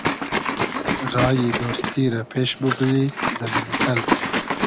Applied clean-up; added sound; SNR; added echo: none; Liquid; 0 dB; none.